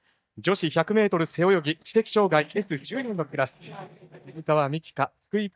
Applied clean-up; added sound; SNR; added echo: neural mask model DeepFilterNet 3.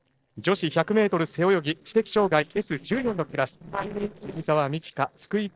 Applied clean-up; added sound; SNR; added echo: neural separator model SepFormer DNS4.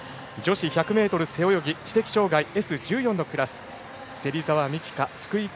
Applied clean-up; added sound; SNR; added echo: none; none; none; none.